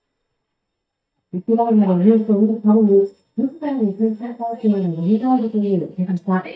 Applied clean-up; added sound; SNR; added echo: neural mask model DeepFilterNet 3.